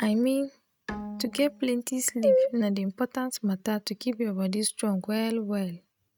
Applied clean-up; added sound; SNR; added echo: neural mask model RNNoise.